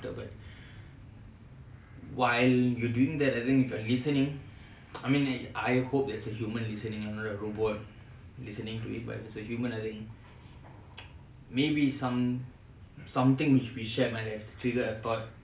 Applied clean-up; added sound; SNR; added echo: none; none; none; none.